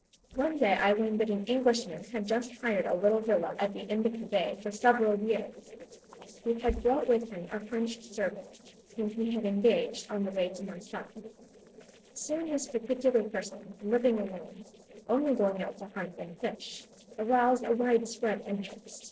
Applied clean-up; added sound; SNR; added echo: neural separator model SepFormer DNS4.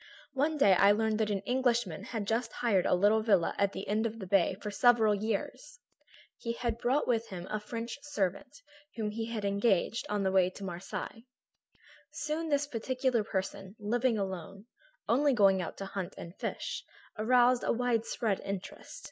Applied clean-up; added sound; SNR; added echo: none; none; none; none.